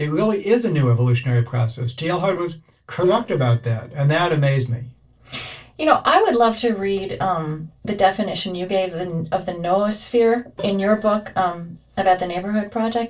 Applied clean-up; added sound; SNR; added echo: neural separator model SepFormer DNS4.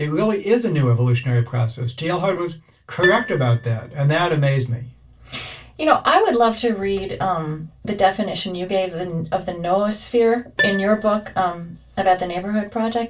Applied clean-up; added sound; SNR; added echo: none; Piano; 14 dB; reverberation time 0.2 s.